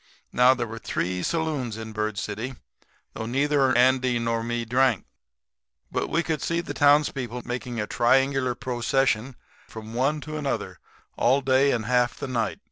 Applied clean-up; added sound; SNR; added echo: none; none; none; none.